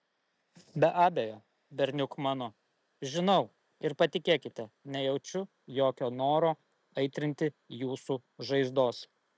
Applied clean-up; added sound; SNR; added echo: none; none; none; none.